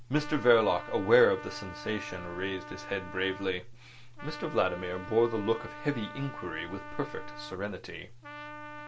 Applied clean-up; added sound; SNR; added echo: none; Trumpet; 14 dB; none.